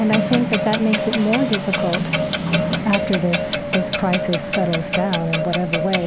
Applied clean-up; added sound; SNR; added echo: none; Clock; 0 dB; none.